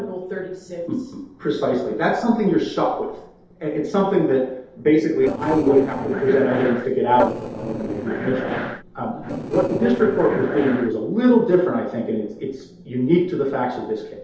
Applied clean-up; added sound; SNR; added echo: neural separator model SepFormer DNS4.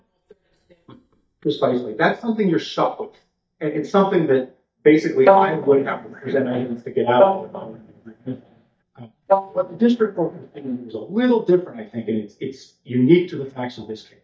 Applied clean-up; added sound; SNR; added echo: neural mask model DeepFilterNet 3.